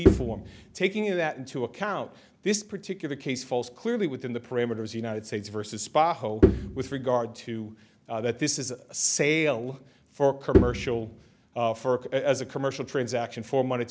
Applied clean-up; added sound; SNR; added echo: none; Bowed string instrument; -1 dB; none.